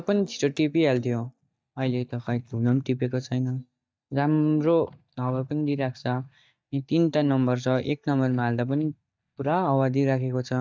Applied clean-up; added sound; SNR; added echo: neural mask model DeepFilterNet 3.